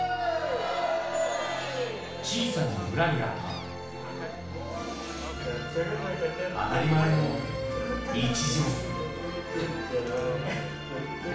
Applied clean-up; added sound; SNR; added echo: none; Gull, seagull; 19 dB; reverberation time 0.7 s.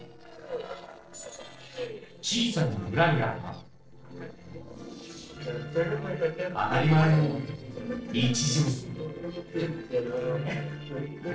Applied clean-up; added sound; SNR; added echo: neural separator model SepFormer DNS4.